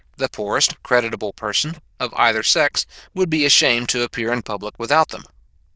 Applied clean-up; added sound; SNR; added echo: neural diffusion model UNIVERSE++.